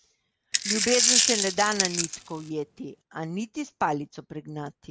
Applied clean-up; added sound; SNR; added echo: none; Coin (dropping); -4 dB; none.